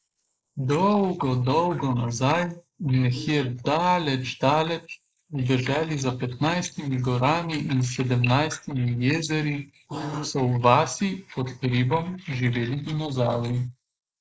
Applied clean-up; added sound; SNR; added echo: neural mask model Resemble Enhance denoiser.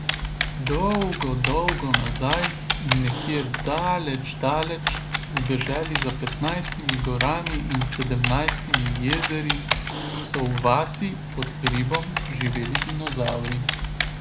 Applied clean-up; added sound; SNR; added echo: none; Typing; 1 dB; none.